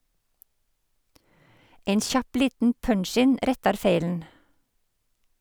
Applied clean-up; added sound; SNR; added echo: none; none; none; none.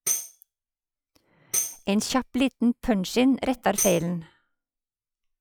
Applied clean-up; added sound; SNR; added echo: classical method log-MMSE.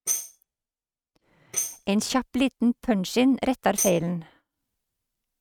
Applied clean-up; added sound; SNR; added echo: neural mask model RNNoise.